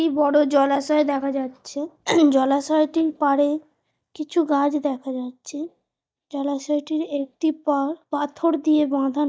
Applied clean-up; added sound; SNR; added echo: neural mask model DeepFilterNet 3.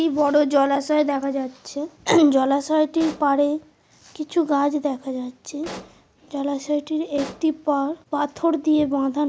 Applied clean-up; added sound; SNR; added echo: none; Explosion; 19 dB; none.